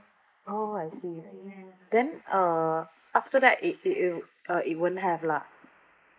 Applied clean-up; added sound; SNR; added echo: neural mask model Resemble Enhance denoiser.